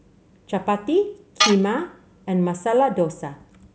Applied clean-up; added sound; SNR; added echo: none; Tools; 1 dB; none.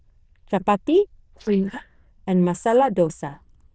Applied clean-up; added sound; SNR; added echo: neural diffusion model UNIVERSE++.